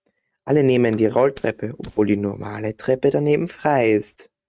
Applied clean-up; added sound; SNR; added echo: neural mask model RNNoise.